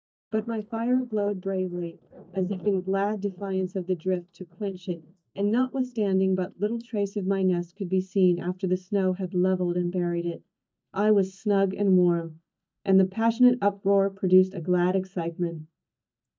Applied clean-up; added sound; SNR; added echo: neural mask model DeepFilterNet 3.